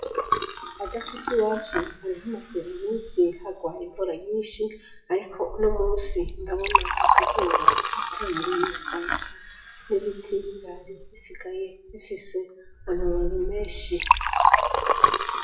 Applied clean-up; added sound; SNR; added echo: classical method WPE with log-MMSE.